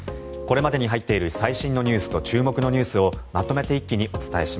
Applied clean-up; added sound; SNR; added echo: none; none; none; none.